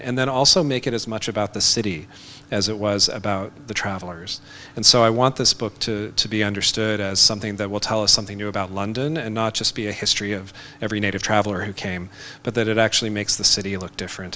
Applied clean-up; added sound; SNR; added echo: none; none; none; none.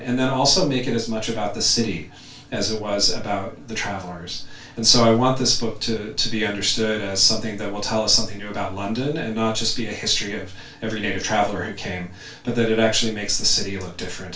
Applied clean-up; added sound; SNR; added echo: none; none; none; reverberation time 0.2 s.